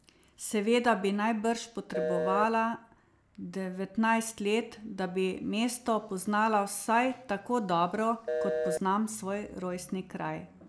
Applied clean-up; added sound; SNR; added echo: none; Telephone; 2 dB; none.